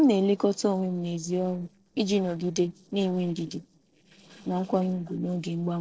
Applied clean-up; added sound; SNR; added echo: neural separator model SepFormer DNS4.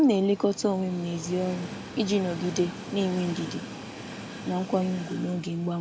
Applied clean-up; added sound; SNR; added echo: none; Train; 12 dB; none.